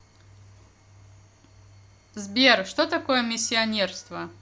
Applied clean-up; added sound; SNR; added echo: none; none; none; none.